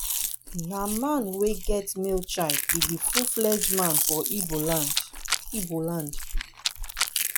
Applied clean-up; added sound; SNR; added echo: none; Rattle + Chewing, mastication; -1 dB; none.